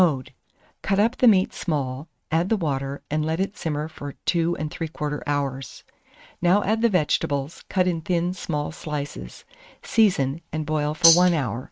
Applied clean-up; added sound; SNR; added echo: neural mask model RNNoise.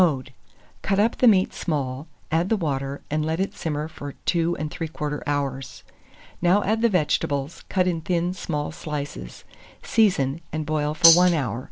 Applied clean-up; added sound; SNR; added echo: none; Tambourine; -4 dB; none.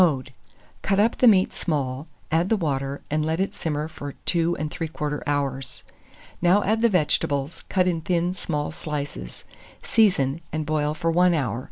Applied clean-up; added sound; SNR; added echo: none; none; none; none.